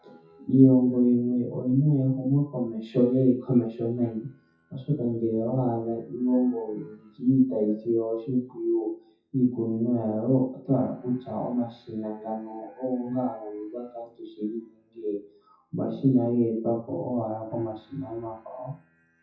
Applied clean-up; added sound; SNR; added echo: classical method WPE with log-MMSE.